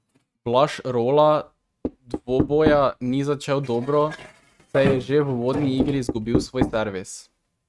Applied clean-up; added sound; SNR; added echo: neural mask model RNNoise.